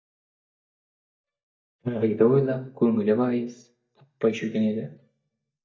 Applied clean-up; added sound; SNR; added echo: neural mask model DeepFilterNet 3.